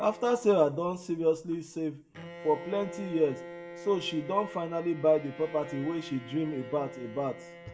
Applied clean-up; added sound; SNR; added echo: none; Bowed string instrument; 15 dB; reverberation time 0.4 s.